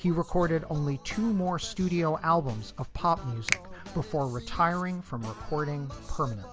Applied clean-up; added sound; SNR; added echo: none; Finger snapping; 10 dB; none.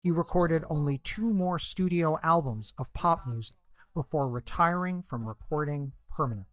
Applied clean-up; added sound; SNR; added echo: neural mask model DeepFilterNet 3.